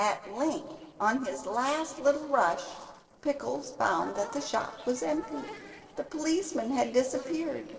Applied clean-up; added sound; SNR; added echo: neural separator model SepFormer DNS4.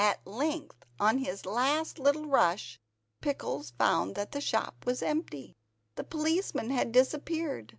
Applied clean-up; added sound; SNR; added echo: none; none; none; none.